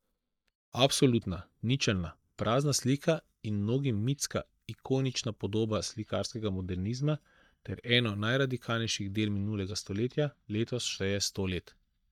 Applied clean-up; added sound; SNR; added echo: neural mask model DeepFilterNet 3.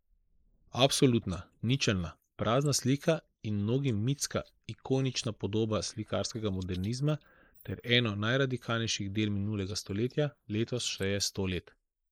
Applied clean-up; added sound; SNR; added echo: neural mask model Resemble Enhance denoiser.